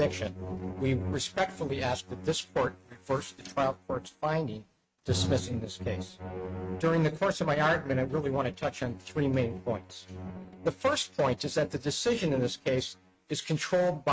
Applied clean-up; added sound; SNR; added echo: neural mask model RNNoise.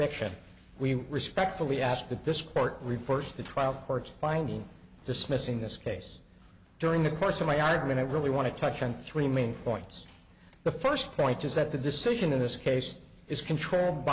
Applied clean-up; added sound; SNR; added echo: none; none; none; none.